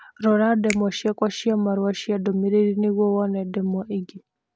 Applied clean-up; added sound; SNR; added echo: none; Finger snapping; 16 dB; none.